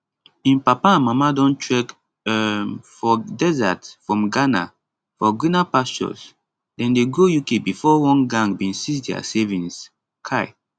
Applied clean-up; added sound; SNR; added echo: none; none; none; none.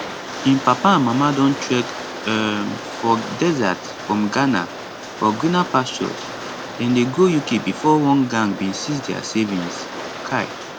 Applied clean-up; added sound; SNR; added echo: none; Rain; 10 dB; none.